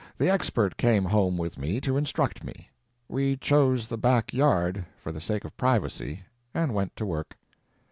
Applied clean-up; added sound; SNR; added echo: none; none; none; none.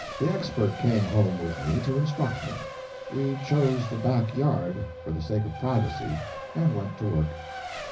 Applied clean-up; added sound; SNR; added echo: none; Race car, auto racing; 11 dB; reverberation time 0.4 s.